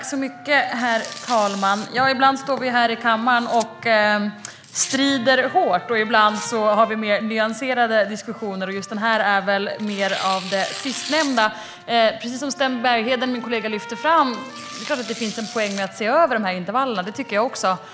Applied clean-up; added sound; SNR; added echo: none; Trumpet + Tearing; 16 dB; none.